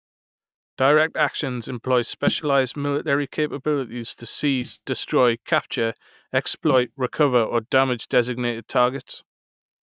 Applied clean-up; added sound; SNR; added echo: neural mask model DeepFilterNet 3.